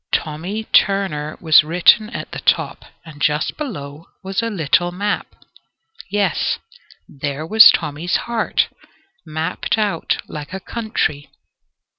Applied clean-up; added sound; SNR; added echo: none; none; none; none.